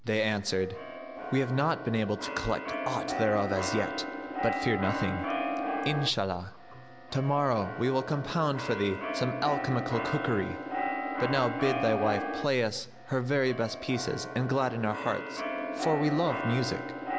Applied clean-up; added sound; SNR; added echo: none; Keyboard (musical); 5 dB; none.